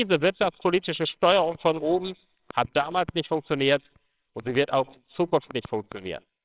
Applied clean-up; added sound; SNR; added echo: neural separator model SepFormer WHAMR!.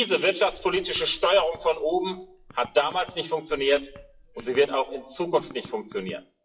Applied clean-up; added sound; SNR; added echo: classical method WPE with log-MMSE.